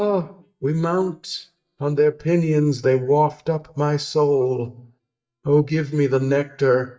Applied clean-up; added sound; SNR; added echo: neural mask model DeepFilterNet 3.